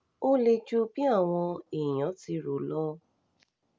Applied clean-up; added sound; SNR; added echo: none; none; none; none.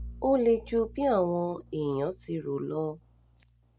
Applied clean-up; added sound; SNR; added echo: none; Bowed string instrument; 19 dB; none.